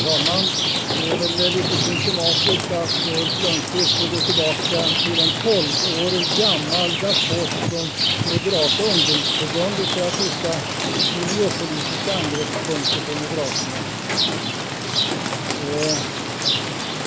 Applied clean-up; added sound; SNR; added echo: none; Rain; -4 dB; none.